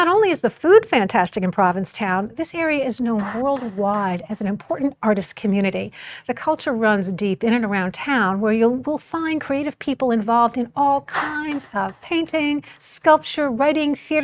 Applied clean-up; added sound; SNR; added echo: neural mask model RNNoise.